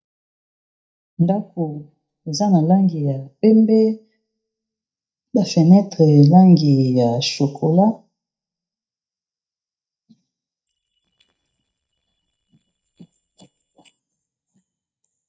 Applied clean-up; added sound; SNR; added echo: neural mask model DeepFilterNet 3.